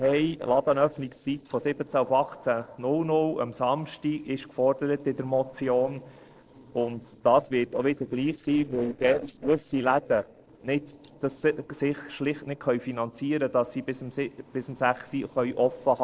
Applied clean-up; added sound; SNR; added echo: neural separator model SepFormer DNS4.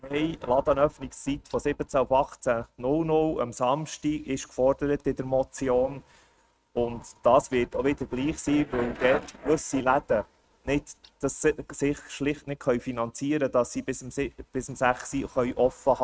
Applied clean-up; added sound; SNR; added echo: neural mask model RNNoise.